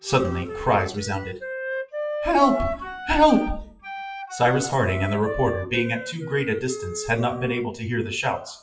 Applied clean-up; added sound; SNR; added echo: classical method WPE with log-MMSE.